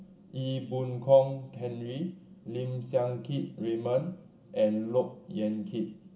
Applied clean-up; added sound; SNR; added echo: none; none; none; reverberation time 1.6 s.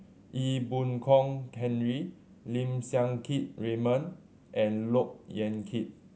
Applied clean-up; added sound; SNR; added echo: none; none; none; none.